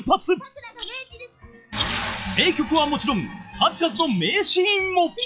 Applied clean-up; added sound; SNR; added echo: classical method log-MMSE.